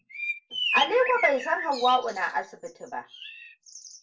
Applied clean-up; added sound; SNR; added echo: none; Bird; 5 dB; reverberation time 0.2 s.